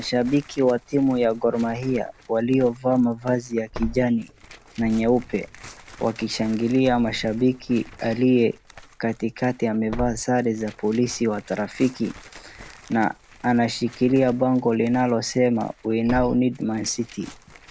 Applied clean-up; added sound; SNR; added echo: none; Tearing + Boom; 18 dB; none.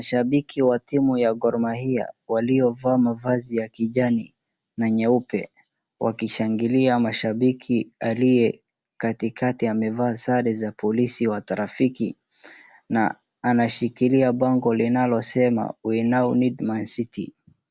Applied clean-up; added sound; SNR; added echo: none; none; none; none.